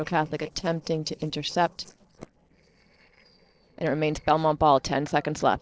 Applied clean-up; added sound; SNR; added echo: neural separator model SepFormer DNS4.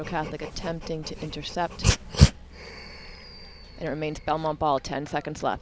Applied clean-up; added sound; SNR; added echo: none; Dog; -2 dB; none.